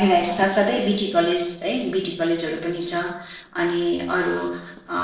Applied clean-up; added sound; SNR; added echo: neural separator model SepFormer DNS4.